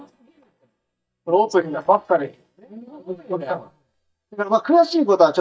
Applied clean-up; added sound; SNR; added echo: neural mask model DeepFilterNet 3.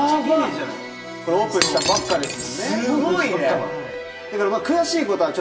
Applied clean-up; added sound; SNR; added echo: none; Shatter; 6 dB; reverberation time 0.2 s.